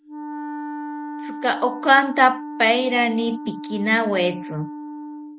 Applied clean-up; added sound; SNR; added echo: none; Wind instrument, woodwind instrument; 10 dB; none.